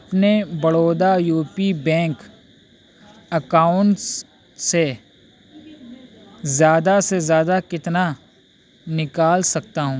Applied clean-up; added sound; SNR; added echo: none; none; none; none.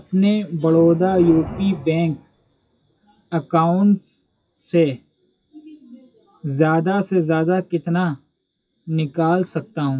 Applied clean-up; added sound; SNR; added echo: classical method WPE with log-MMSE.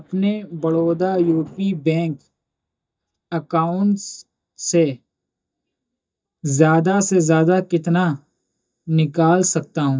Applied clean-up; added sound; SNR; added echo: neural mask model DeepFilterNet 3.